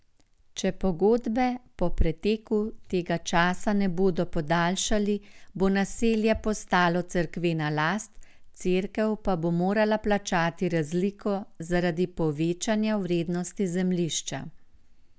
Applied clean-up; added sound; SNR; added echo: none; none; none; none.